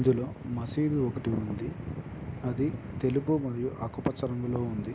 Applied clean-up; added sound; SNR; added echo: none; none; none; none.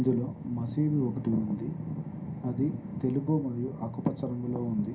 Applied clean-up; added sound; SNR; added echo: none; none; none; reverberation time 0.3 s.